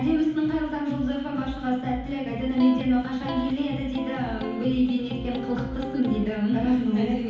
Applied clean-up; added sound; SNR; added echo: none; Electric guitar; 9 dB; reverberation time 2.2 s.